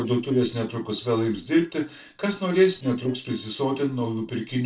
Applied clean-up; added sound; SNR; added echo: neural separator model SepFormer DNS4.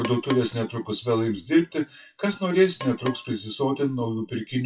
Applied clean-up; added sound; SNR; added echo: classical method WPE with log-MMSE.